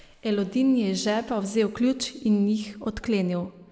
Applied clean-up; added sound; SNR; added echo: none; none; none; none.